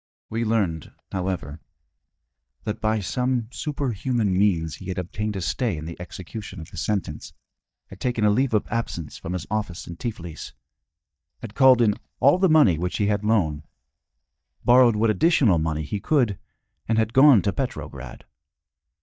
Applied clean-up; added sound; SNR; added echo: neural mask model DeepFilterNet 3.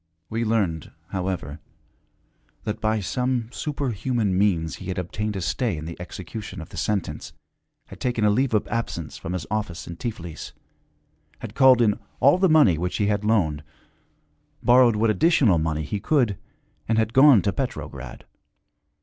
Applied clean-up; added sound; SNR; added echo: none; none; none; none.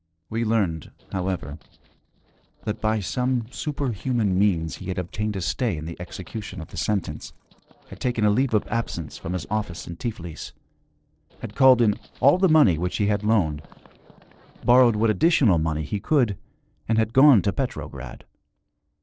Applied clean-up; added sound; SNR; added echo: neural separator model SepFormer DNS4.